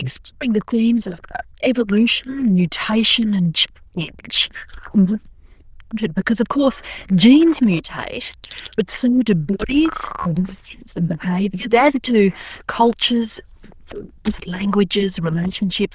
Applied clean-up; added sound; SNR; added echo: neural diffusion model UNIVERSE++.